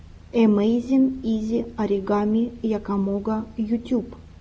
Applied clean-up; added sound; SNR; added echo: none; none; none; none.